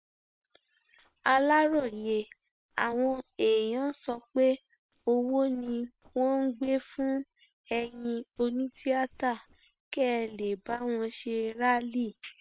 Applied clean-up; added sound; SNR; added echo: neural separator model SepFormer WHAM!.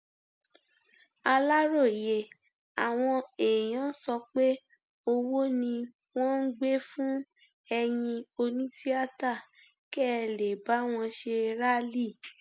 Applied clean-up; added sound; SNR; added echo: none; none; none; none.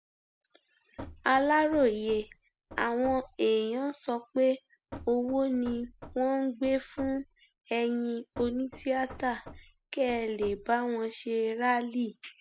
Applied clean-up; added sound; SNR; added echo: none; Knock / Wood; 18 dB; none.